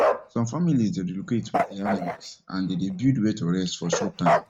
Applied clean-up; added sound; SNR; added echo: neural mask model RNNoise.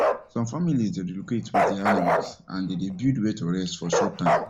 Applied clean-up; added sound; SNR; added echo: none; Bark; 0 dB; none.